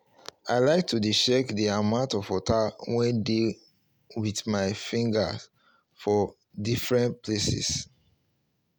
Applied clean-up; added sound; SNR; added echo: none; none; none; none.